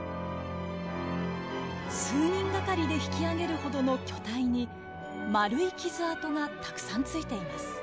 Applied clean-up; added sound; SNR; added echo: none; none; none; none.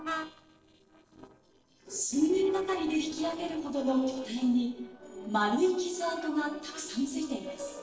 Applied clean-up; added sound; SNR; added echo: neural separator model SepFormer DNS4.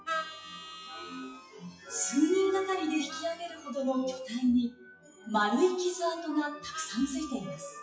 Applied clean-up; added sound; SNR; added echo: classical method WPE with log-MMSE.